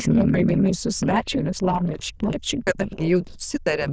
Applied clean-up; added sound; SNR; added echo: neural diffusion model UNIVERSE++.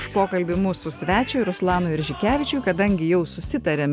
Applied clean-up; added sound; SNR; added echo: none; none; none; none.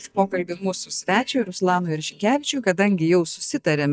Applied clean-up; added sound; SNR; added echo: neural mask model DeepFilterNet 3.